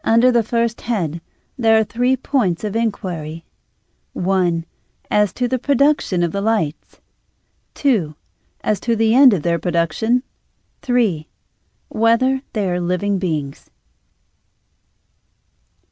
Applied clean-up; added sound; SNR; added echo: none; none; none; none.